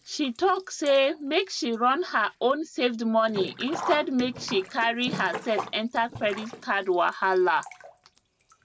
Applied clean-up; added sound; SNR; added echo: none; Sink (filling or washing); 14 dB; none.